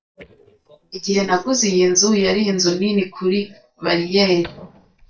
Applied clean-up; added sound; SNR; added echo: neural mask model DeepFilterNet 3.